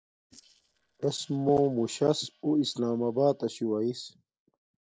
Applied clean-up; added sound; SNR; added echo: neural separator model SepFormer DNS4.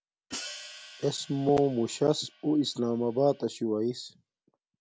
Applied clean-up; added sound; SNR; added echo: none; Hi-hat; 17 dB; none.